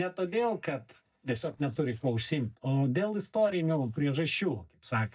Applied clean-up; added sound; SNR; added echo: neural mask model DeepFilterNet 3.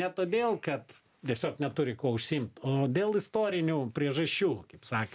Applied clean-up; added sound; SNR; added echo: none; none; none; none.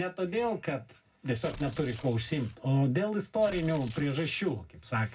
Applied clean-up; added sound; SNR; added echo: none; Tearing; 19 dB; reverberation time 0.4 s.